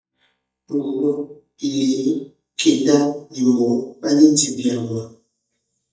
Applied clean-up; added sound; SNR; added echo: neural mask model DeepFilterNet 3.